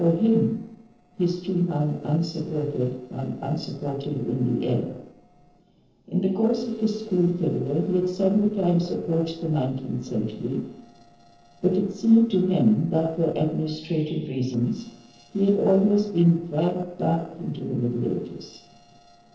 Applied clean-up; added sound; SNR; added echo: neural separator model SepFormer DNS4.